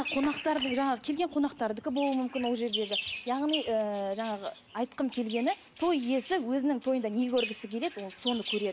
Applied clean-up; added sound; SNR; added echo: none; Bird vocalization, bird call, bird song; 11 dB; none.